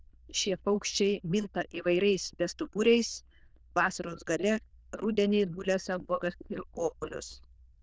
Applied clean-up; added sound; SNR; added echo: neural diffusion model UNIVERSE++.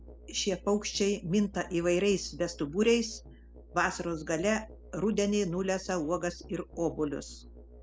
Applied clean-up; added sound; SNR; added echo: none; Musical instrument; 18 dB; none.